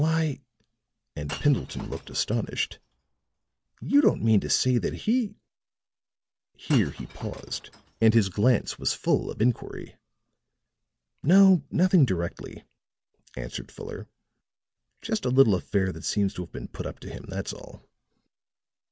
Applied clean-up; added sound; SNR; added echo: none; Shatter / Crushing; 19 dB; none.